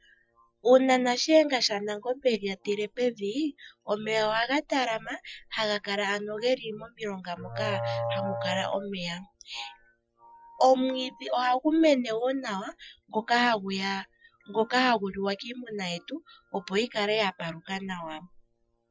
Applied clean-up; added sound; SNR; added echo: classical method Wiener filter.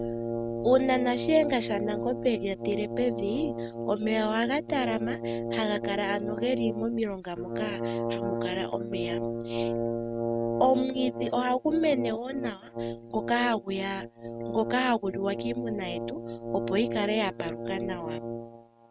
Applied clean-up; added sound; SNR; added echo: neural mask model RNNoise.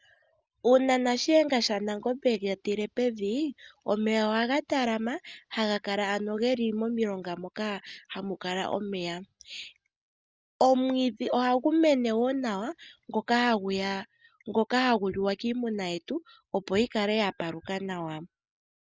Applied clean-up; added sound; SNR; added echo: none; none; none; none.